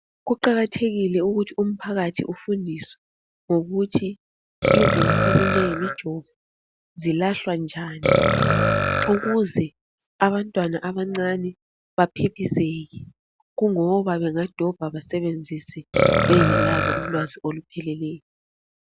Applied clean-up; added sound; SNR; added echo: none; Burping, eructation; -2 dB; none.